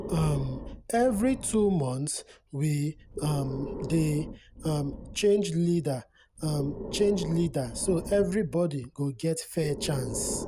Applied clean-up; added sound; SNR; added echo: none; Breathing; 11 dB; none.